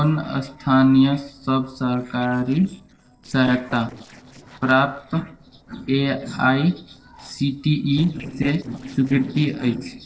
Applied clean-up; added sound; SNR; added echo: neural separator model SepFormer DNS4.